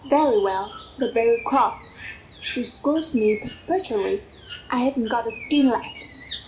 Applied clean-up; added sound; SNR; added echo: none; Bird; 15 dB; reverberation time 1.8 s.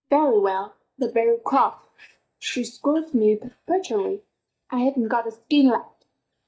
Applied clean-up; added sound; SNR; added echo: neural mask model DeepFilterNet 3.